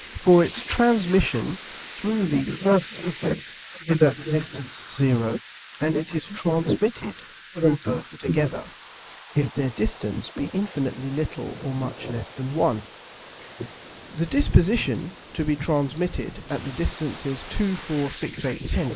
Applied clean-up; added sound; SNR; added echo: neural mask model Resemble Enhance denoiser.